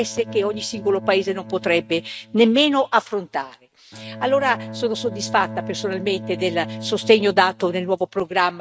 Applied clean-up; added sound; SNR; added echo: neural mask model RNNoise.